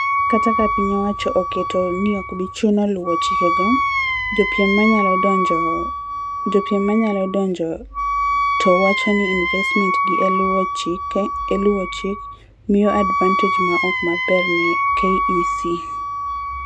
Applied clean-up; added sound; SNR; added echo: none; Wind instrument, woodwind instrument; 0 dB; none.